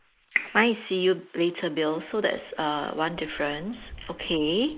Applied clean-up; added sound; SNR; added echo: neural mask model Resemble Enhance denoiser.